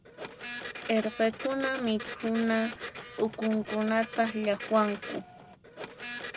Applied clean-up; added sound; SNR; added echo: none; Printer; 10 dB; none.